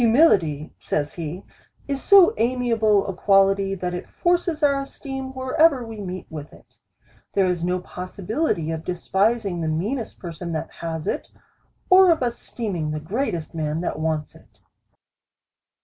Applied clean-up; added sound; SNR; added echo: none; none; none; none.